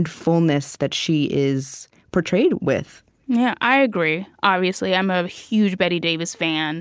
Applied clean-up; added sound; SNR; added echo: none; none; none; none.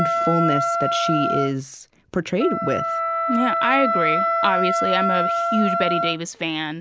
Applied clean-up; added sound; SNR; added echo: none; Wind instrument, woodwind instrument; -1 dB; none.